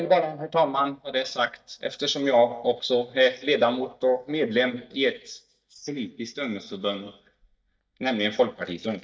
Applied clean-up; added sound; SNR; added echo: neural mask model DeepFilterNet 3.